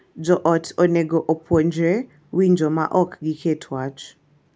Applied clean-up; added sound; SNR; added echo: none; none; none; none.